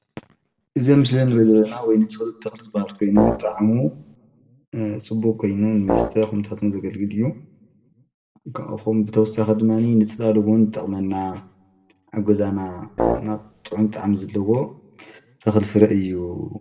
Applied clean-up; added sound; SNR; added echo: none; Brass instrument; 4 dB; reverberation time 0.6 s.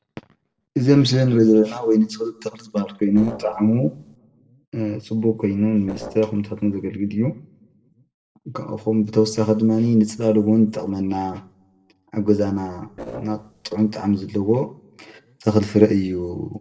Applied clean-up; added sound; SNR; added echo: neural separator model SepFormer DNS4.